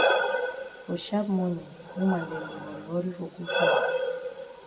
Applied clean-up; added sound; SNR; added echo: none; Breathing; -3 dB; reverberation time 1.4 s.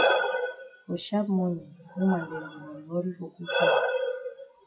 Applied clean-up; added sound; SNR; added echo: classical method WPE with log-MMSE.